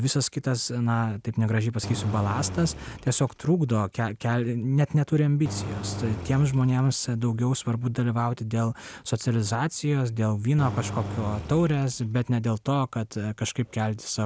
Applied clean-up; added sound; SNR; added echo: none; Engine; 10 dB; none.